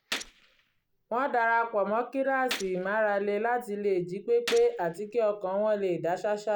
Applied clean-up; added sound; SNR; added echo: none; Gunshot, gunfire; 15 dB; none.